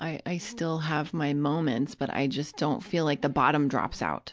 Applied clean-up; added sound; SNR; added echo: none; none; none; none.